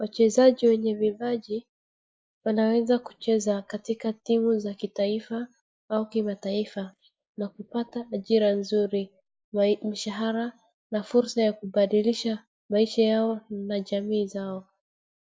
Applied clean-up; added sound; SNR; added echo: neural mask model Resemble Enhance denoiser.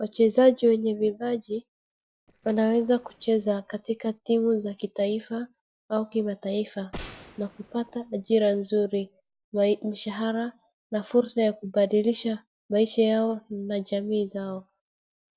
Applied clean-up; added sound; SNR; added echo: neural separator model SepFormer DNS4.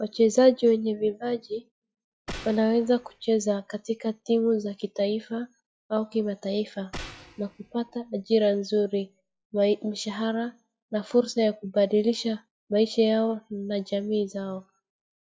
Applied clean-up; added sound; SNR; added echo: classical method log-MMSE.